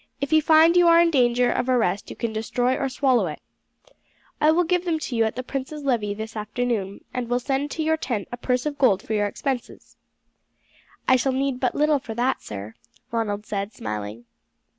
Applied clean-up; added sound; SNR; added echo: none; none; none; none.